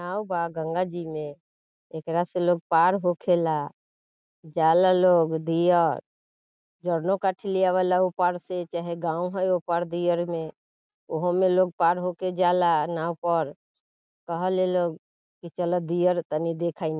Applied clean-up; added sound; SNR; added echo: none; none; none; none.